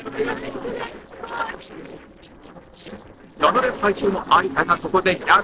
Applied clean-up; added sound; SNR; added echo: neural separator model SepFormer DNS4.